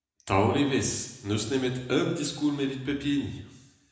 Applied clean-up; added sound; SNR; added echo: none; none; none; reverberation time 0.9 s.